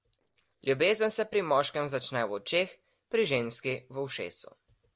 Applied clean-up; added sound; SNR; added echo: neural separator model SepFormer DNS4.